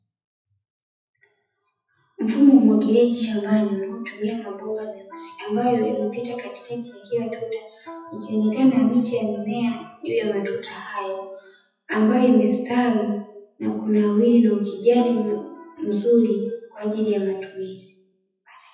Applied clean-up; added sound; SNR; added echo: classical method WPE with log-MMSE.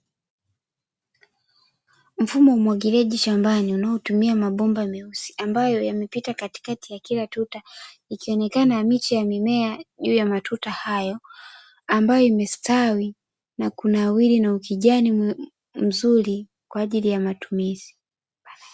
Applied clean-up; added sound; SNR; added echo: none; none; none; none.